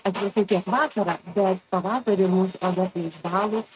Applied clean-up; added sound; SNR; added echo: neural mask model RNNoise.